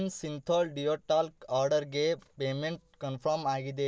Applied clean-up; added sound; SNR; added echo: none; none; none; none.